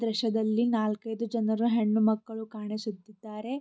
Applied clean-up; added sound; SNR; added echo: none; none; none; none.